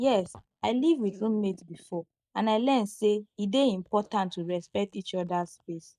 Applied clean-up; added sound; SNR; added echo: neural mask model DeepFilterNet 3.